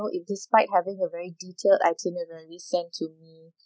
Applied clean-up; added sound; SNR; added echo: none; none; none; none.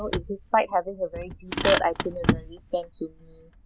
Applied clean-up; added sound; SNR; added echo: none; Motor vehicle (road); 3 dB; none.